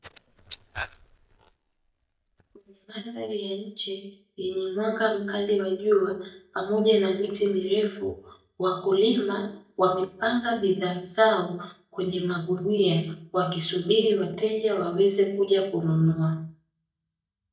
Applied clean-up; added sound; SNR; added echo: neural mask model DeepFilterNet 3.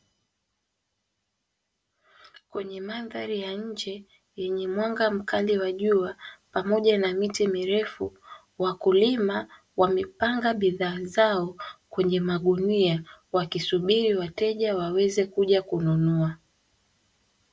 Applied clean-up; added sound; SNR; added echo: none; none; none; none.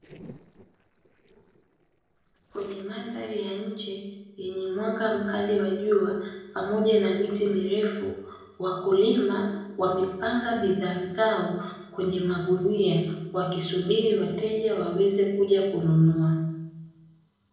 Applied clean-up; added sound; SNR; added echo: neural separator model SepFormer DNS4.